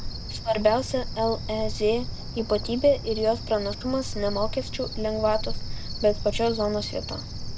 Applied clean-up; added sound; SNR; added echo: none; Cricket; 5 dB; none.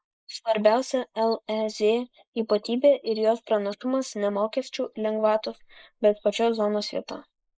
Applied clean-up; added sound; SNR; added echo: neural mask model Resemble Enhance denoiser.